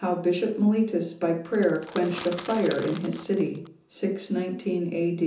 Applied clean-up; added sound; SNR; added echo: none; Crackle / Crushing; 15 dB; reverberation time 0.6 s.